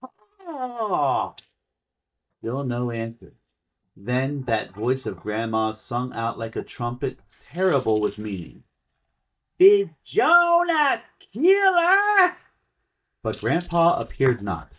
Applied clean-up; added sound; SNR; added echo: neural mask model DeepFilterNet 3.